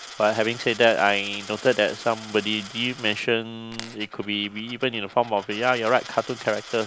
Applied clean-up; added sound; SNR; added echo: none; Coin (dropping); 17 dB; none.